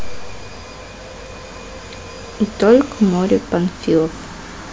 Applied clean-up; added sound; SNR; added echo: none; none; none; none.